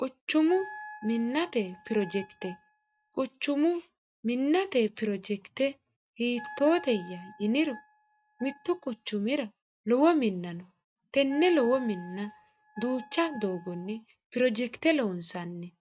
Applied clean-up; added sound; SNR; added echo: neural mask model RNNoise.